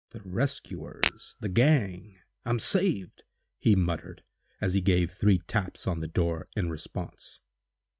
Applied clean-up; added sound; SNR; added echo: neural mask model RNNoise.